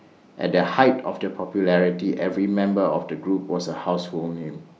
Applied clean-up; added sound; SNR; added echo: none; none; none; none.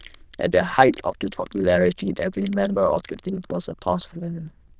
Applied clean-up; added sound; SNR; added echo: neural diffusion model UNIVERSE++.